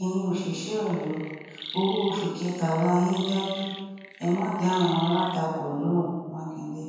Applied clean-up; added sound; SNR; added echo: none; Chirp, tweet; 13 dB; reverberation time 1.2 s.